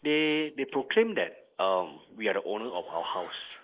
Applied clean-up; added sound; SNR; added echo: neural mask model Resemble Enhance denoiser.